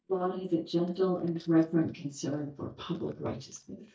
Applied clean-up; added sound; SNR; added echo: neural mask model DeepFilterNet 3.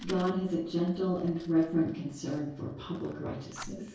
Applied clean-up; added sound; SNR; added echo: none; Fire; 19 dB; reverberation time 0.6 s.